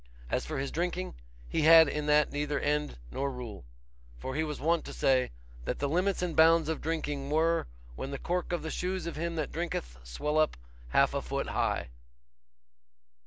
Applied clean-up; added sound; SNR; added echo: none; none; none; none.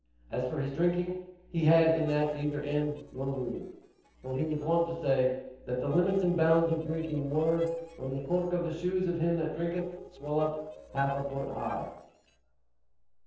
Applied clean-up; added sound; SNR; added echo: neural separator model SepFormer DNS4.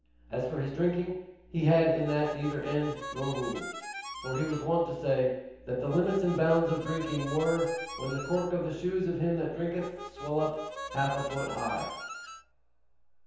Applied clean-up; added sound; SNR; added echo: none; Harmonica; 11 dB; reverberation time 0.9 s.